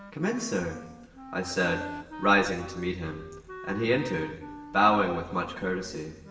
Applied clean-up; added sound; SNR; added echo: none; Wind instrument, woodwind instrument; 14 dB; reverberation time 1.1 s.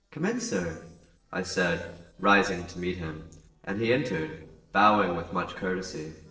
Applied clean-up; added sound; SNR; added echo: neural separator model SepFormer DNS4.